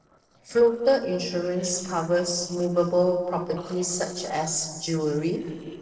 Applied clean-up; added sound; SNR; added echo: neural separator model SepFormer DNS4.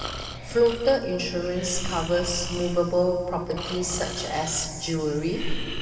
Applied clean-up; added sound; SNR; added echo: none; Breathing; 7 dB; reverberation time 2.5 s.